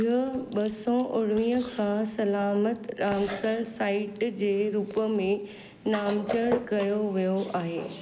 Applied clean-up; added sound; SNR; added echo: none; Chewing, mastication; 14 dB; none.